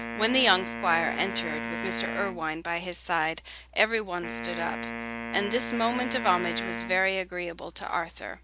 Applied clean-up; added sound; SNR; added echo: none; Wind instrument, woodwind instrument; 7 dB; none.